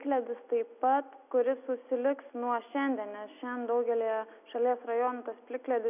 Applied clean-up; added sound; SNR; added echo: none; none; none; none.